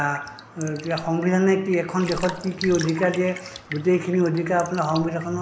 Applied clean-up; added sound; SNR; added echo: none; Raindrop / Drip; 16 dB; none.